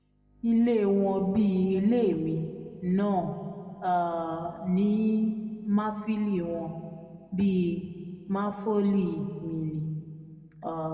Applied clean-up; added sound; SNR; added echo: none; none; none; reverberation time 2.0 s.